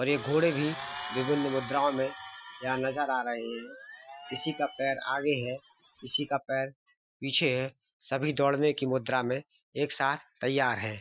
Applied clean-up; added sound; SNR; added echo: classical method Wiener filter.